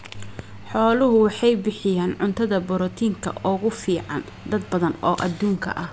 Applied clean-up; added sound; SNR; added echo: none; none; none; none.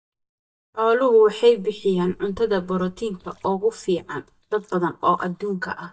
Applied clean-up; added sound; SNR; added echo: neural mask model DeepFilterNet 3.